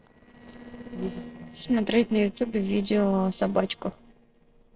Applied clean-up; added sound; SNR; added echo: neural separator model SepFormer DNS4.